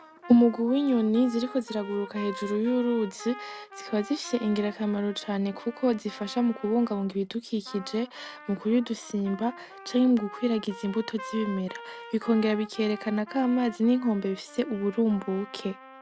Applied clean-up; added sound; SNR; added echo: none; Trumpet; 17 dB; none.